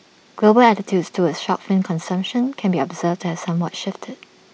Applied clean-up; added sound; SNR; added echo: none; none; none; none.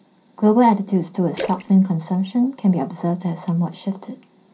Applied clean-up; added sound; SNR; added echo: none; Splash, splatter; 15 dB; reverberation time 0.3 s.